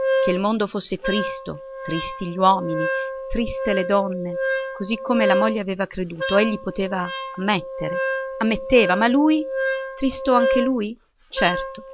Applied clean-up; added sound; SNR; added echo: none; Wind instrument, woodwind instrument; 4 dB; none.